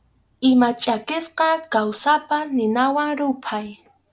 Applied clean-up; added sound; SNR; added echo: none; none; none; none.